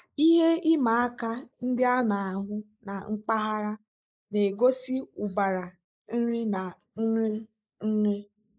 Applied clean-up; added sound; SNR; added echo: neural mask model Resemble Enhance denoiser.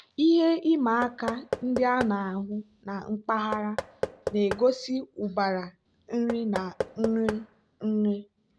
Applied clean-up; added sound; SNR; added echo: none; Knock / Wood; 10 dB; none.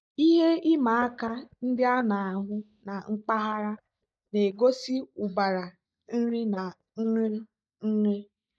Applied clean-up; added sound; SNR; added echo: neural mask model DeepFilterNet 3.